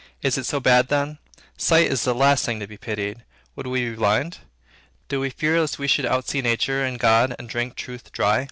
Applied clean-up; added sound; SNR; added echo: none; none; none; none.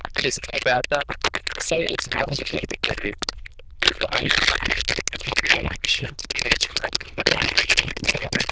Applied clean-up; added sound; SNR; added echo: neural diffusion model UNIVERSE++.